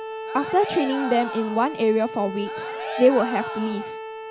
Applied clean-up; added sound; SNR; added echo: none; Cheering + Bowed string instrument; 8 dB; none.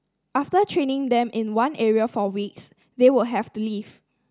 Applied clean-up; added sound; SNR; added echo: none; none; none; none.